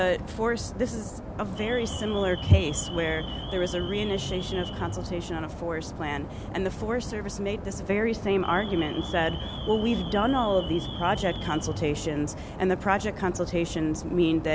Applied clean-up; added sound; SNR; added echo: none; Alarm; 7 dB; none.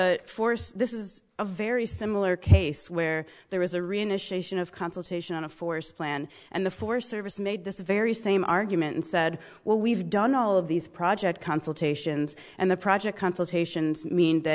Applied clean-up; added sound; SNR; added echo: none; none; none; none.